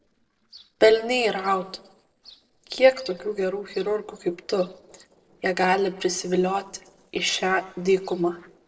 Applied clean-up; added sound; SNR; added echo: neural separator model SepFormer DNS4.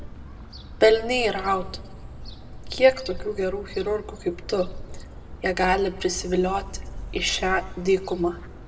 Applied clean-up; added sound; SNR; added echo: none; Gull, seagull / Fowl; 11 dB; reverberation time 0.9 s.